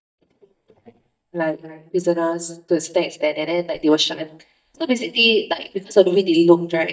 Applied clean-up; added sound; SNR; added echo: neural mask model DeepFilterNet 3.